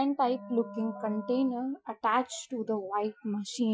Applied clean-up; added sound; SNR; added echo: classical method Wiener filter.